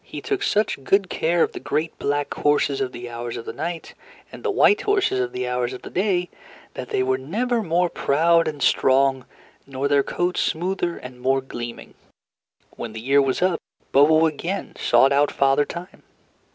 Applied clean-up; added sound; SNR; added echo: none; none; none; none.